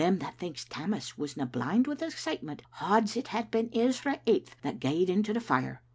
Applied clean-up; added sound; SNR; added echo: none; none; none; none.